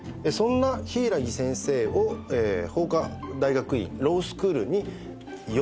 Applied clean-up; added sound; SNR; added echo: none; none; none; none.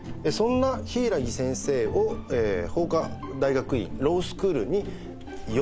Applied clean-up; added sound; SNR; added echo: none; Walk, footsteps; 13 dB; none.